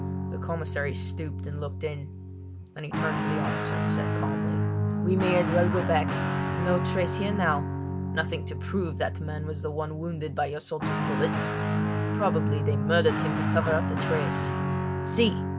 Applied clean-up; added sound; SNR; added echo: none; Guitar; -2 dB; none.